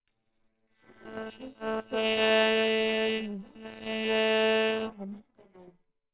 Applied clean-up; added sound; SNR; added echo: neural separator model SepFormer WHAMR!.